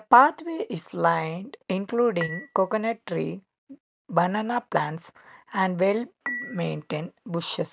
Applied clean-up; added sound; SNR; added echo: neural mask model RNNoise.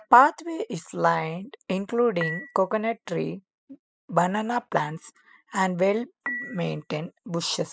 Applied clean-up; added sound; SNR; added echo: classical method spectral subtraction.